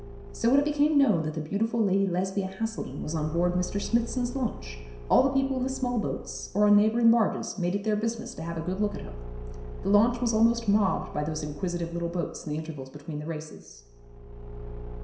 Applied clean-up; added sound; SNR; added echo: none; Engine / Car; 13 dB; reverberation time 0.7 s.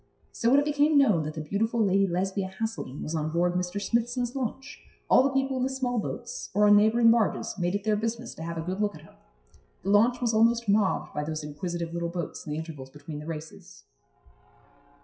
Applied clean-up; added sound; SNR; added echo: classical method WPE with log-MMSE.